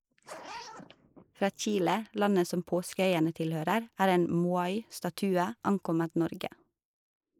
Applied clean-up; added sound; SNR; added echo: neural mask model Resemble Enhance denoiser.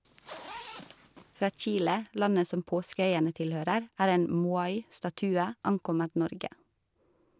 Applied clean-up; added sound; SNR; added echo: none; Zipper (clothing); 16 dB; none.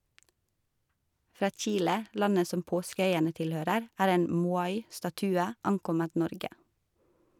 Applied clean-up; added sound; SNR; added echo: none; none; none; none.